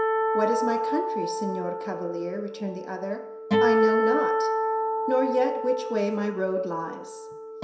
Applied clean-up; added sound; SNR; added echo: none; Acoustic guitar; -2 dB; reverberation time 0.7 s.